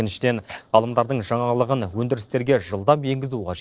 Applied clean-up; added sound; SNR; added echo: neural separator model SepFormer DNS4.